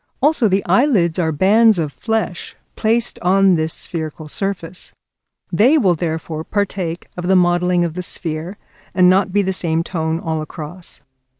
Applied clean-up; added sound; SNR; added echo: none; none; none; none.